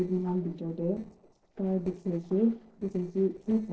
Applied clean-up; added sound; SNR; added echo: neural separator model SepFormer DNS4.